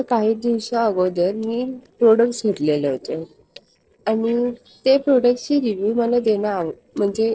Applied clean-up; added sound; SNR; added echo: neural separator model SepFormer DNS4.